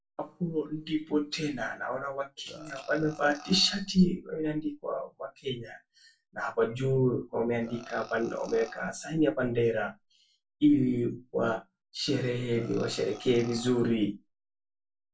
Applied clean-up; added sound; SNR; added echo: none; Burping, eructation; 18 dB; reverberation time 0.1 s.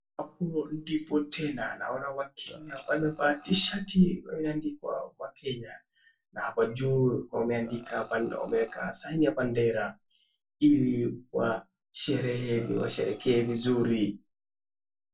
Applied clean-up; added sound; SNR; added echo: neural separator model SepFormer DNS4.